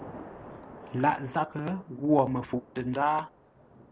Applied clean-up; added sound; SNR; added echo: none; Thunder / Rain; 18 dB; none.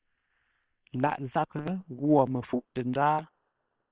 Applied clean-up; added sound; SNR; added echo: neural separator model SepFormer WHAM!.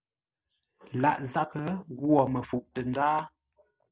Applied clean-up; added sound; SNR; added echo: none; none; none; none.